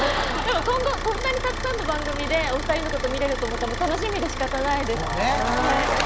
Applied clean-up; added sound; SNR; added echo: none; Idling / Car; 4 dB; none.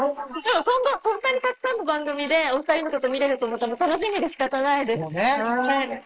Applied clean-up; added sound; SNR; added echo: neural mask model Resemble Enhance denoiser.